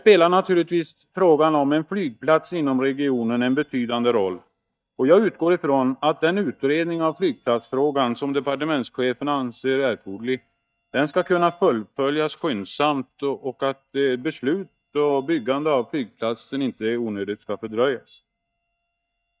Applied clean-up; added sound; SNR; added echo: neural mask model DeepFilterNet 3.